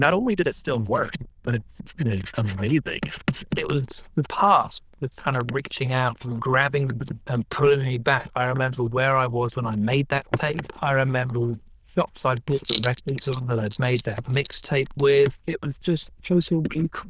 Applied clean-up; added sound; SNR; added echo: neural diffusion model UNIVERSE++.